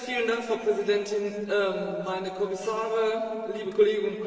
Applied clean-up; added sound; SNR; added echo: neural separator model SepFormer DNS4.